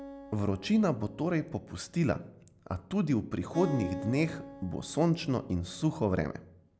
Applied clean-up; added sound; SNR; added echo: none; Acoustic guitar; 14 dB; none.